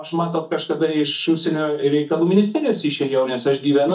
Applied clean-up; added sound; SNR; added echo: neural mask model DeepFilterNet 3.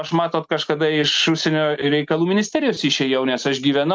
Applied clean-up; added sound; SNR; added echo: none; none; none; none.